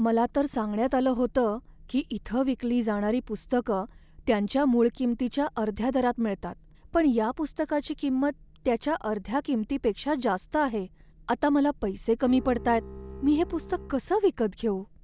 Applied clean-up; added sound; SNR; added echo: none; Bowed string instrument; 15 dB; none.